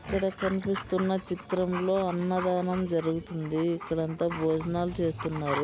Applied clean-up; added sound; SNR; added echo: none; Dog; 12 dB; none.